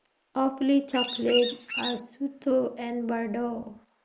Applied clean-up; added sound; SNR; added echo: neural mask model Resemble Enhance denoiser.